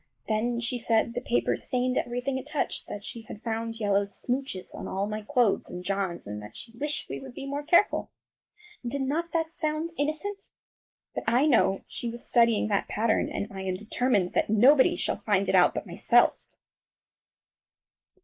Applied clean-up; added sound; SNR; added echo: neural mask model Resemble Enhance denoiser.